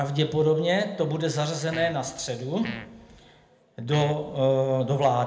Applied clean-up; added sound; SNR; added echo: none; Fart; 16 dB; reverberation time 0.7 s.